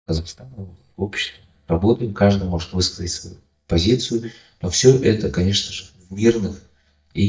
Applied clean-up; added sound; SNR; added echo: neural mask model DeepFilterNet 3.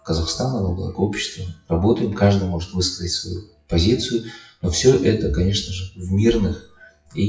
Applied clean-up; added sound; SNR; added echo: classical method WPE with log-MMSE.